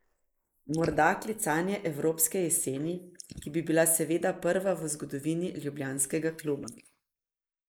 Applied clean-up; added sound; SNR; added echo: neural mask model Resemble Enhance denoiser.